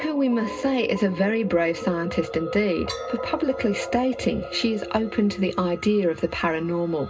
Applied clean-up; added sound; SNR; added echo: none; Percussion; 20 dB; reverberation time 0.2 s.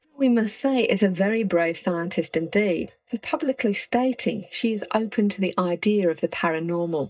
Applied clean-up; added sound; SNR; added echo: neural mask model DeepFilterNet 3.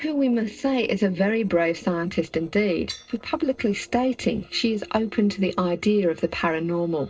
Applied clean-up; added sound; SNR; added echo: neural separator model SepFormer DNS4.